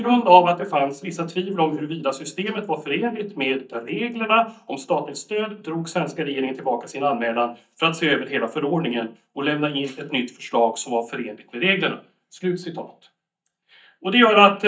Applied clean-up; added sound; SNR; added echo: neural mask model DeepFilterNet 3.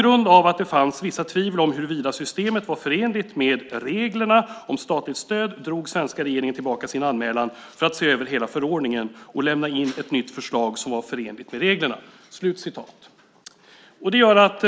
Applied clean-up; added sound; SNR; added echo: none; none; none; none.